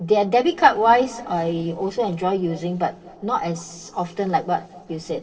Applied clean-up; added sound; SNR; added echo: neural separator model SepFormer DNS4.